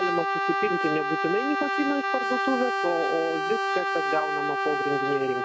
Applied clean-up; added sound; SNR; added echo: neural mask model RNNoise.